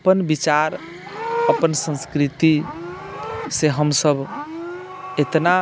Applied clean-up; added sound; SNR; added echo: none; Livestock, farm animals, working animals; 10 dB; none.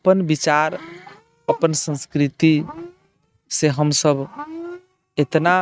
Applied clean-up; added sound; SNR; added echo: neural mask model RNNoise.